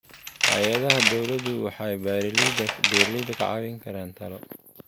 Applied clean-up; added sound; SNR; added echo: none; Tools; -2 dB; none.